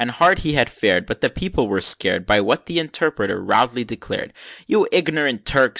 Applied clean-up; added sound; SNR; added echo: none; none; none; none.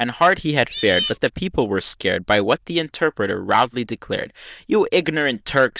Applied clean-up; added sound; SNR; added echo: neural diffusion model UNIVERSE++.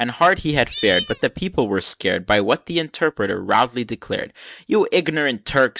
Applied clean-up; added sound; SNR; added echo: neural mask model RNNoise.